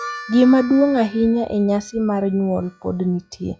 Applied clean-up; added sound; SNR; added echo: classical method log-MMSE.